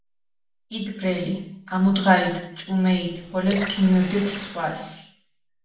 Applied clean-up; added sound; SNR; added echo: none; Water tap, faucet / Water; 12 dB; reverberation time 0.6 s.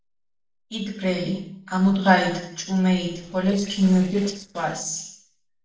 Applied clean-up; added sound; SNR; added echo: neural separator model SepFormer DNS4.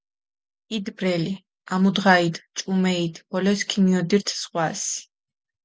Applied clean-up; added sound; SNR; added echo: none; none; none; none.